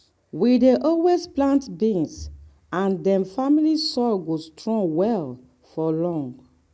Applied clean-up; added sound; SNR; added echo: none; none; none; none.